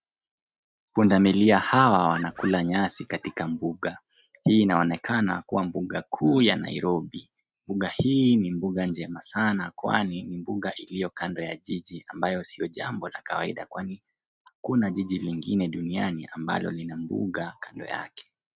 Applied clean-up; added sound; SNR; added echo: neural mask model RNNoise.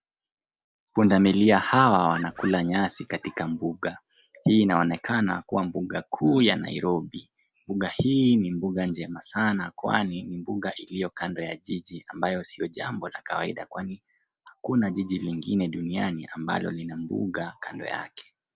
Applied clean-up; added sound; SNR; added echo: none; Bird; 12 dB; none.